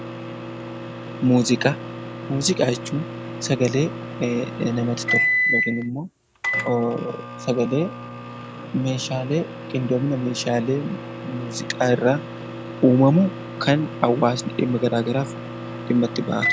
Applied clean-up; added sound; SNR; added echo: none; Microwave oven; 6 dB; none.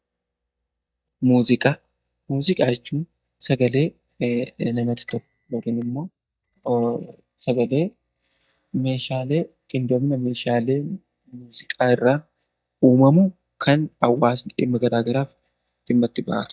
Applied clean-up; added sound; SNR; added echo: neural mask model DeepFilterNet 3.